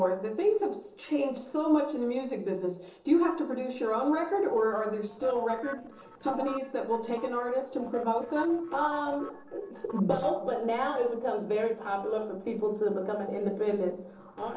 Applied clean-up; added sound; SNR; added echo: neural separator model SepFormer DNS4.